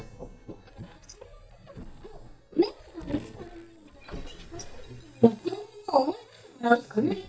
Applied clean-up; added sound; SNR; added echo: neural mask model DeepFilterNet 3.